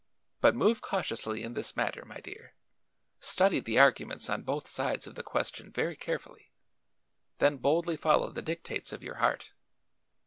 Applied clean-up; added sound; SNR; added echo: none; none; none; none.